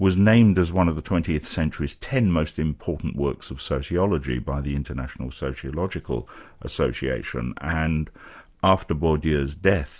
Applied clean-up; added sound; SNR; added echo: none; none; none; none.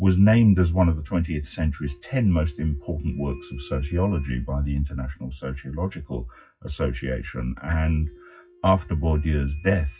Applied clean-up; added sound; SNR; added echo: classical method WPE with log-MMSE.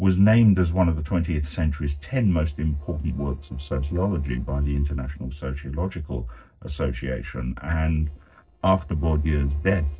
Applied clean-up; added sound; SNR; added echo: neural separator model SepFormer DNS4.